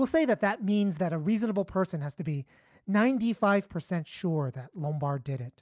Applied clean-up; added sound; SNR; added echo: none; none; none; none.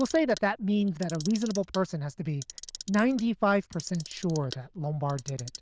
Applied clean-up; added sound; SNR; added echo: neural diffusion model UNIVERSE++.